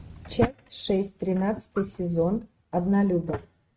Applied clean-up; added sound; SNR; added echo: neural mask model RNNoise.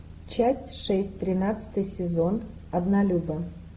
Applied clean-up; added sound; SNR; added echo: none; none; none; none.